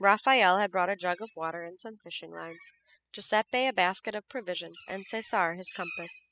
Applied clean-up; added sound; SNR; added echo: classical method spectral subtraction.